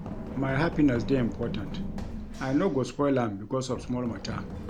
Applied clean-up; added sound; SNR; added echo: none; Run; 8 dB; none.